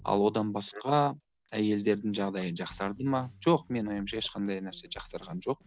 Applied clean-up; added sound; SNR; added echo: none; none; none; none.